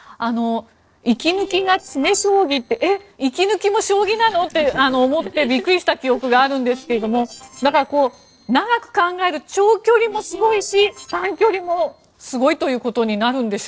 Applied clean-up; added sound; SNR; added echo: neural separator model SepFormer DNS4.